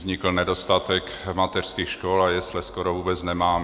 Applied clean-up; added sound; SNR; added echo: none; none; none; none.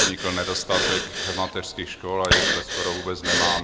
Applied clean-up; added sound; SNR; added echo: none; Breathing; -3 dB; none.